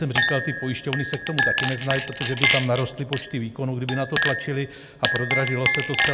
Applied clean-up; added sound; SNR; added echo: none; Chink, clink; -4 dB; none.